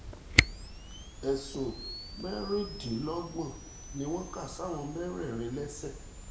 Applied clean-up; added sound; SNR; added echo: none; Camera; 0 dB; reverberation time 0.7 s.